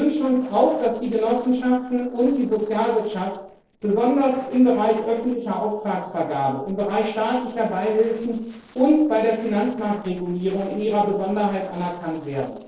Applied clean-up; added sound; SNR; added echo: neural separator model SepFormer DNS4.